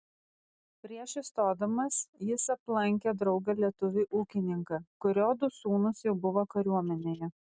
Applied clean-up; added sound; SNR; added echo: none; none; none; none.